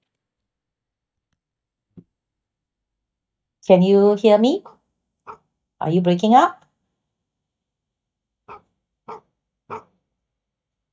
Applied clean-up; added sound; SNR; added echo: neural mask model DeepFilterNet 3.